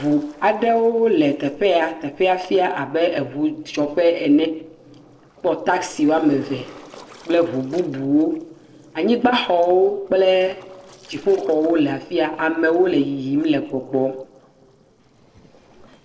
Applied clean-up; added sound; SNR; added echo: neural separator model SepFormer DNS4.